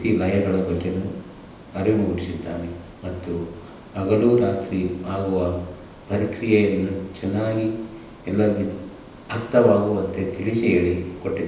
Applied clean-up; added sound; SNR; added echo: none; Ocean; 20 dB; reverberation time 0.9 s.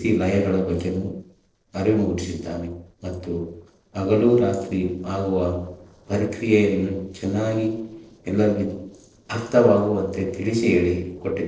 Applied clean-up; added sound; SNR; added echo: neural separator model SepFormer DNS4.